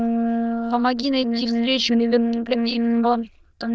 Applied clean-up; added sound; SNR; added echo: neural diffusion model UNIVERSE++.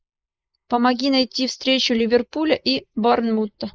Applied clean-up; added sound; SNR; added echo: neural mask model Resemble Enhance denoiser.